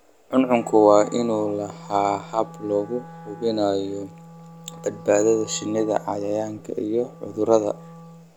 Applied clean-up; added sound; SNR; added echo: none; Wind instrument, woodwind instrument; 18 dB; none.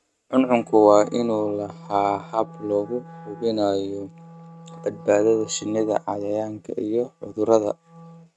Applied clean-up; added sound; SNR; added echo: neural mask model RNNoise.